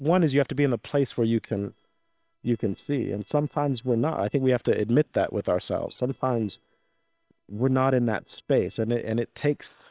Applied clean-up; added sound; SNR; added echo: neural separator model SepFormer WHAM!.